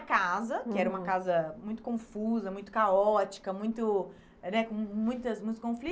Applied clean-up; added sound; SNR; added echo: none; none; none; none.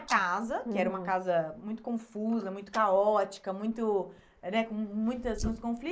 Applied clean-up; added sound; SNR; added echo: neural mask model Resemble Enhance denoiser.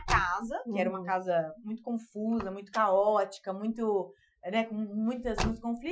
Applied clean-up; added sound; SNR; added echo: classical method Wiener filter.